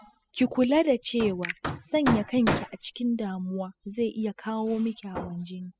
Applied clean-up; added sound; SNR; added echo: classical method spectral subtraction.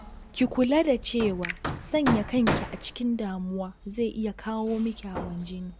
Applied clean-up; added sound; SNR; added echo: none; Hammer; 8 dB; none.